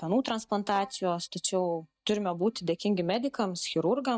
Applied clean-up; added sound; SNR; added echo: neural mask model DeepFilterNet 3.